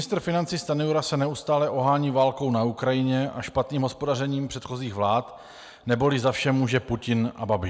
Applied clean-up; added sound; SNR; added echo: none; none; none; none.